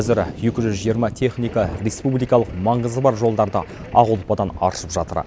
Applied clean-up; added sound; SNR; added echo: none; none; none; none.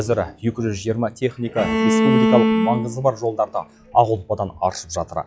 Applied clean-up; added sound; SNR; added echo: classical method log-MMSE.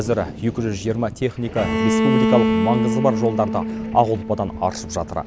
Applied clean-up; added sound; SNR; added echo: none; Bowed string instrument; 1 dB; none.